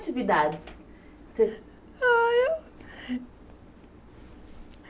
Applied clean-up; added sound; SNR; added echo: none; none; none; none.